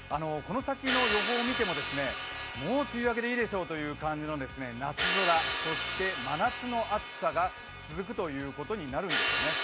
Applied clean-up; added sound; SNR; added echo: none; Crash cymbal; 3 dB; none.